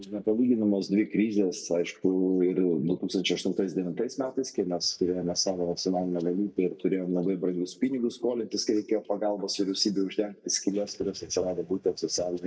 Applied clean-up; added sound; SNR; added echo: neural mask model DeepFilterNet 3.